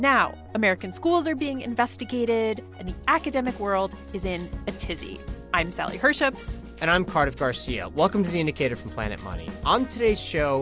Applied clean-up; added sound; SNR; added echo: none; none; none; none.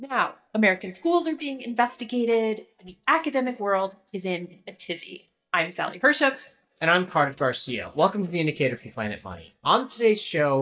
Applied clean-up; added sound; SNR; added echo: neural mask model DeepFilterNet 3.